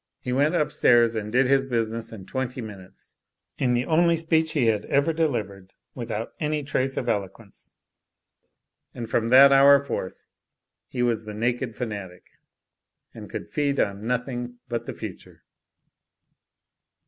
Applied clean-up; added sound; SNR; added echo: none; none; none; none.